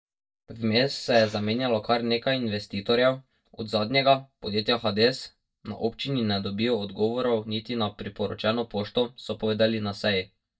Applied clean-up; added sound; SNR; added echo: neural mask model DeepFilterNet 3.